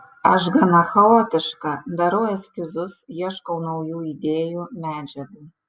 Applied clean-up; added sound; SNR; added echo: none; none; none; none.